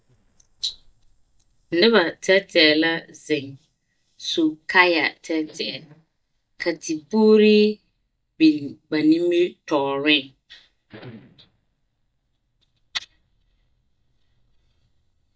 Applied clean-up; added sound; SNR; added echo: neural mask model DeepFilterNet 3.